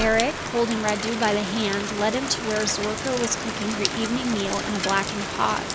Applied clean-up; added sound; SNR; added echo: none; Rain; 4 dB; none.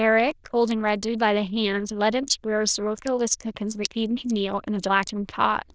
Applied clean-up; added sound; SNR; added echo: neural diffusion model UNIVERSE++.